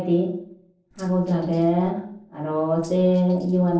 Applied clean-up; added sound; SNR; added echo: neural separator model SepFormer DNS4.